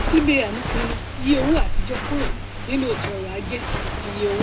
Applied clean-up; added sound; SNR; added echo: none; Walk, footsteps; 0 dB; none.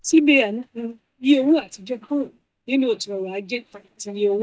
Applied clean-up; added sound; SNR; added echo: neural mask model DeepFilterNet 3.